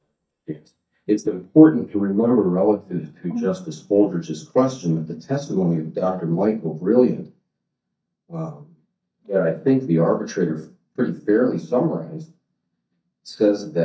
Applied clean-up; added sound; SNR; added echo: neural mask model DeepFilterNet 3.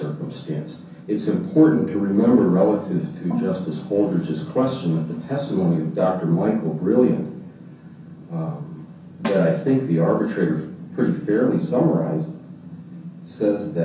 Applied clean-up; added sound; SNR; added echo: none; Snare drum; 14 dB; reverberation time 0.6 s.